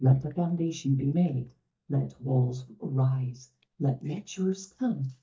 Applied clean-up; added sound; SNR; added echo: neural mask model DeepFilterNet 3.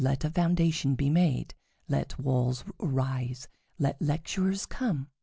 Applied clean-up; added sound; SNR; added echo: none; none; none; none.